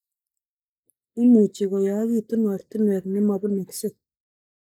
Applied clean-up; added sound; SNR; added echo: neural mask model Resemble Enhance denoiser.